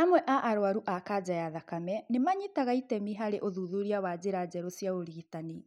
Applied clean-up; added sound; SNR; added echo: none; none; none; none.